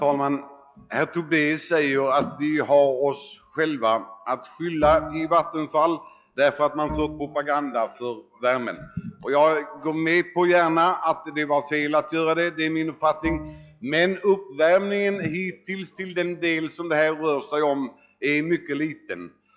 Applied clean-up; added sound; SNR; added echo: classical method log-MMSE.